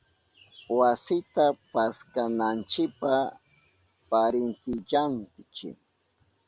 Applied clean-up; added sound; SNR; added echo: none; none; none; none.